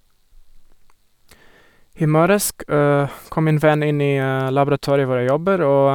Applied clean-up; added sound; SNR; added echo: none; none; none; none.